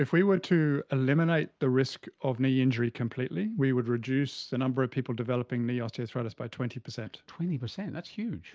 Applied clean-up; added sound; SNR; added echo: none; none; none; none.